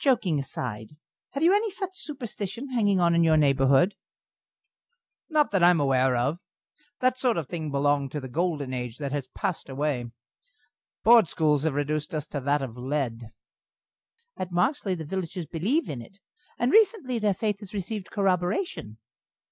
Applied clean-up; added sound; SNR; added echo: none; none; none; none.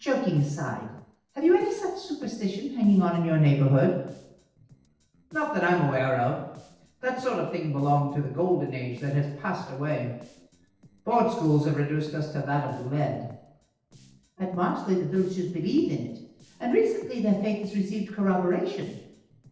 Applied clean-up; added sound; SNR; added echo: neural separator model SepFormer DNS4.